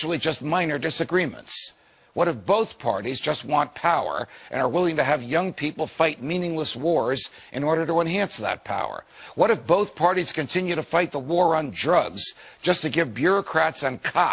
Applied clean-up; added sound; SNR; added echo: none; none; none; none.